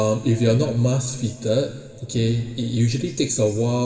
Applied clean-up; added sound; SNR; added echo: none; Thump, thud; 17 dB; reverberation time 1.8 s.